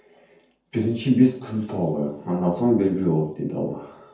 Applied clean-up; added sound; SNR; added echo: none; none; none; reverberation time 0.5 s.